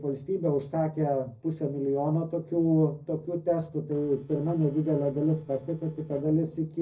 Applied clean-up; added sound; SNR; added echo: neural separator model SepFormer DNS4.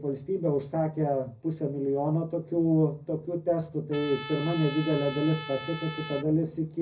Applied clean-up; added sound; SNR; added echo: none; Trumpet; 11 dB; reverberation time 0.4 s.